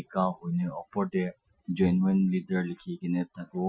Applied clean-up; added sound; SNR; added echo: classical method Wiener filter.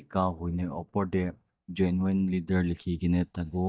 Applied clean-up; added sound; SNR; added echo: neural mask model DeepFilterNet 3.